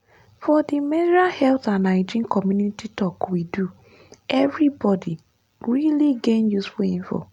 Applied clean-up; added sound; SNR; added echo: none; none; none; none.